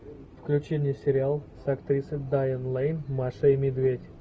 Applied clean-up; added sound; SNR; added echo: none; none; none; none.